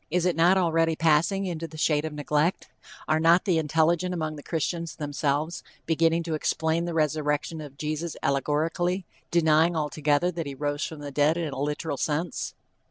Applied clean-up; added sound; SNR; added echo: none; none; none; none.